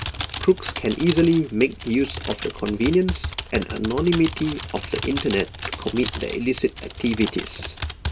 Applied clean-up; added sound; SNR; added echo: none; Typing; 9 dB; none.